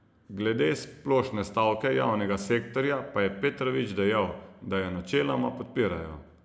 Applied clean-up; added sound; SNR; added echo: none; none; none; none.